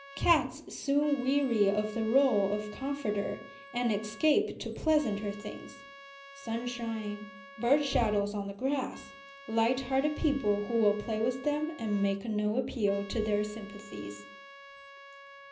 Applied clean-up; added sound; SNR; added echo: none; Trumpet; 19 dB; reverberation time 0.5 s.